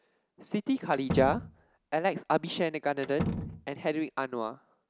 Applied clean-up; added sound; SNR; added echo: none; Slam; 8 dB; none.